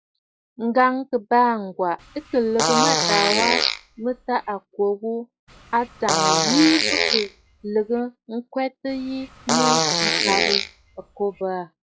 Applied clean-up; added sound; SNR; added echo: classical method log-MMSE.